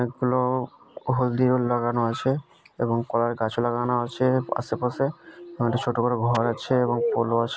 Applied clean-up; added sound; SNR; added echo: none; none; none; none.